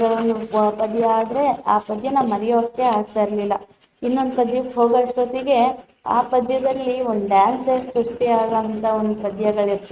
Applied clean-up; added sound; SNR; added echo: neural mask model RNNoise.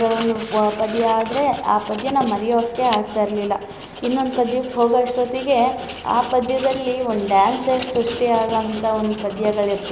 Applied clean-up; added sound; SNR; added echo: none; Cutlery, silverware + Writing; 14 dB; none.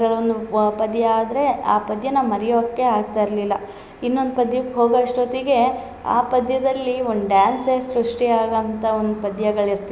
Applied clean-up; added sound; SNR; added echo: none; none; none; none.